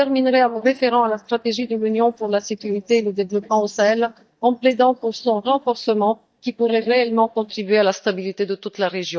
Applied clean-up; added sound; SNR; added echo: neural mask model DeepFilterNet 3.